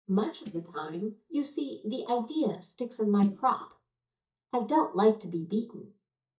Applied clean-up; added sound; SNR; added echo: neural mask model DeepFilterNet 3.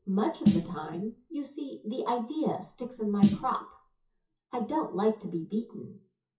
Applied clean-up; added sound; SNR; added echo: classical method WPE with log-MMSE.